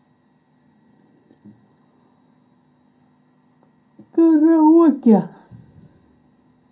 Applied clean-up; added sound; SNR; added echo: none; none; none; reverberation time 0.2 s.